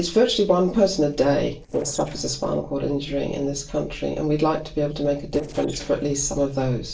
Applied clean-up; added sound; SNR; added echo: neural separator model SepFormer DNS4.